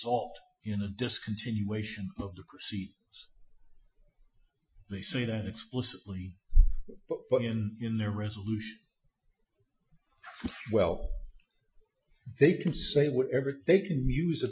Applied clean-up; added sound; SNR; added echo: classical method Wiener filter.